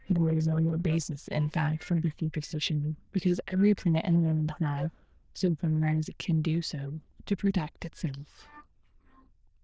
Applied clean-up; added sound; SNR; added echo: neural diffusion model UNIVERSE++.